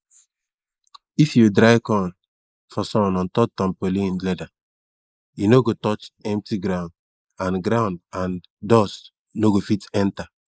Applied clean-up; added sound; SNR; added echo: neural mask model Resemble Enhance denoiser.